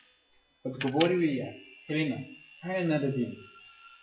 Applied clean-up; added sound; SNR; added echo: classical method WPE with log-MMSE.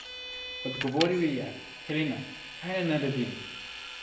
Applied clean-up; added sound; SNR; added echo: none; Vehicle; 8 dB; reverberation time 0.6 s.